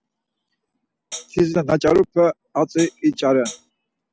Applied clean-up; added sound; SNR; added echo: none; Hi-hat; 14 dB; none.